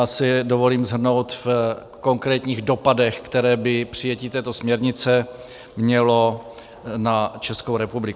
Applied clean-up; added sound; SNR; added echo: none; none; none; none.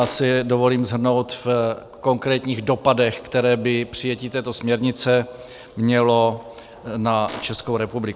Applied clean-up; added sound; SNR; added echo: none; Fart; 14 dB; none.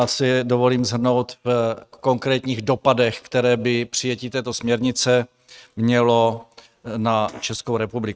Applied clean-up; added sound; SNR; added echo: neural mask model RNNoise.